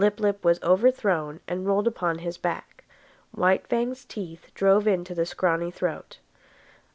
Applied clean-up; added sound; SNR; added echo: none; none; none; none.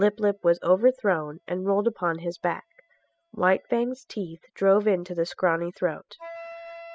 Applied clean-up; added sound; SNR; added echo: classical method spectral subtraction.